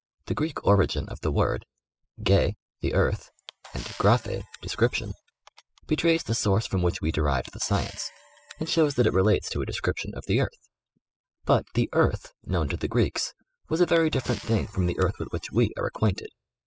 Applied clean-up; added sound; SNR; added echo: classical method spectral subtraction.